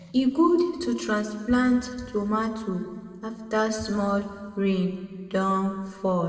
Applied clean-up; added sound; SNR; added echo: none; none; none; reverberation time 1.6 s.